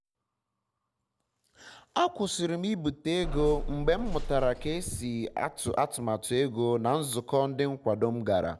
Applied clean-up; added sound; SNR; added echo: none; Bus / Engine; 5 dB; none.